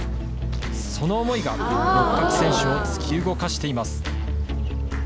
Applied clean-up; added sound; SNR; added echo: none; Gasp; 0 dB; none.